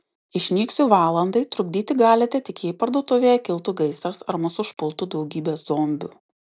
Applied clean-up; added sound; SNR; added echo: none; none; none; none.